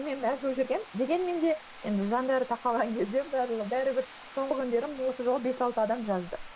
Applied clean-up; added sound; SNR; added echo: none; Bathtub (filling or washing); 18 dB; none.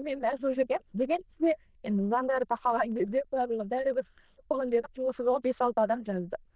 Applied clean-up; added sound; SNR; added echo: neural diffusion model UNIVERSE++.